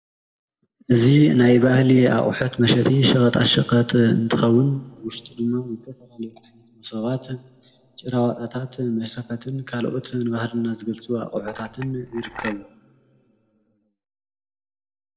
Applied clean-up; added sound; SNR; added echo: none; Chink, clink; 16 dB; reverberation time 1.4 s.